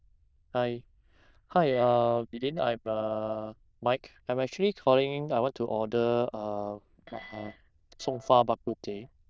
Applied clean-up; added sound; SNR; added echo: neural diffusion model UNIVERSE++.